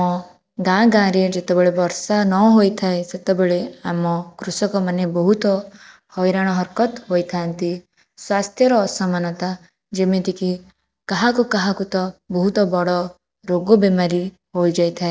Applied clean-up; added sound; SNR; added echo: none; none; none; none.